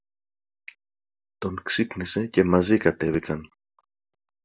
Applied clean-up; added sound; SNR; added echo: none; none; none; none.